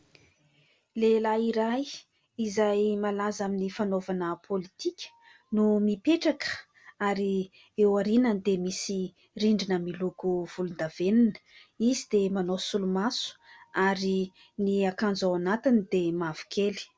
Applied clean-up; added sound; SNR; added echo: none; none; none; none.